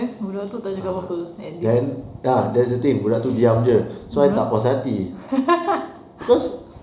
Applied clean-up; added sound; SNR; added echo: none; none; none; none.